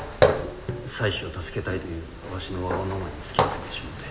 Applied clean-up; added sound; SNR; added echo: none; Walk, footsteps; -3 dB; reverberation time 1.6 s.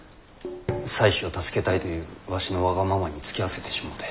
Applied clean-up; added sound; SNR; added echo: none; none; none; none.